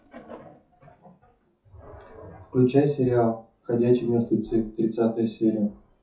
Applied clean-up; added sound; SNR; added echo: classical method WPE with log-MMSE.